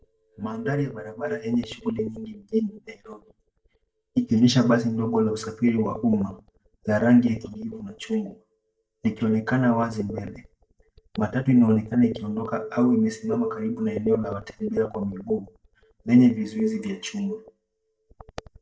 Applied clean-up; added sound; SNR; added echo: neural mask model DeepFilterNet 3.